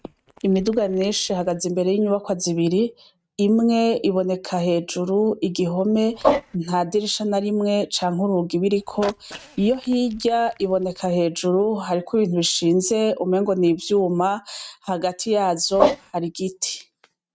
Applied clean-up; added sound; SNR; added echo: neural mask model RNNoise.